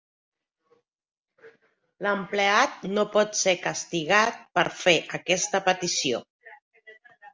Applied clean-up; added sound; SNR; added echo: none; none; none; none.